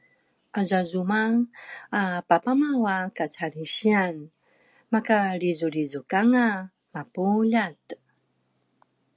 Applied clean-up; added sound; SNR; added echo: none; none; none; none.